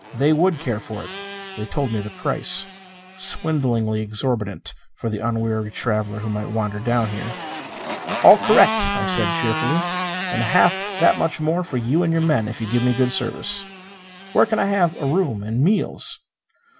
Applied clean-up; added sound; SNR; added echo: none; Motorcycle; 9 dB; none.